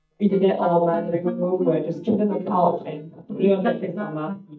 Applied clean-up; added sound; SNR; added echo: neural mask model DeepFilterNet 3.